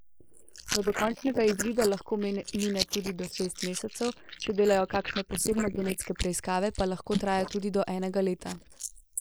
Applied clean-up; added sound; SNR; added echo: neural mask model Resemble Enhance denoiser.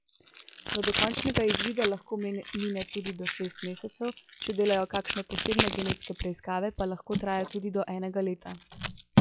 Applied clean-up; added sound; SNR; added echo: classical method log-MMSE.